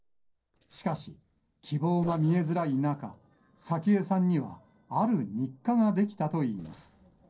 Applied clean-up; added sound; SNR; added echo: neural separator model SepFormer DNS4.